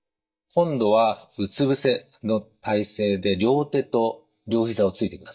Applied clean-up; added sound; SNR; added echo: neural mask model DeepFilterNet 3.